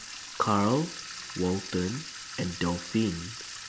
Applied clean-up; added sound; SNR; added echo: none; Sink (filling or washing) / Water tap, faucet; 11 dB; none.